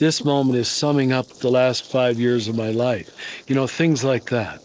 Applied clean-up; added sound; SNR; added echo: neural mask model Resemble Enhance denoiser.